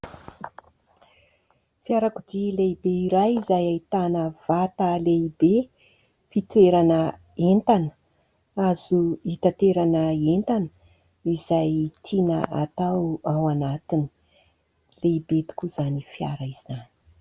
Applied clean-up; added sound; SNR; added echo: none; none; none; none.